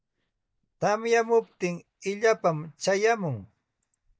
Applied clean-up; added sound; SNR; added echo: neural mask model DeepFilterNet 3.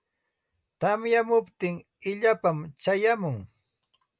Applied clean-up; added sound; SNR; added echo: none; none; none; none.